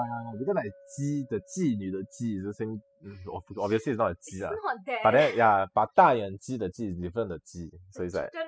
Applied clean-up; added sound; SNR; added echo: classical method spectral subtraction.